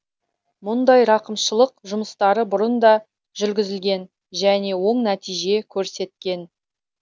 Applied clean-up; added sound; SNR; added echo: none; none; none; none.